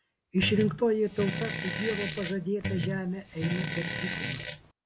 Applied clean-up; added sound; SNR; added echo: none; Fart; 4 dB; none.